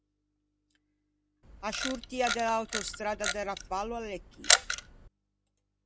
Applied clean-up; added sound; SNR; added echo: none; Camera; -4 dB; none.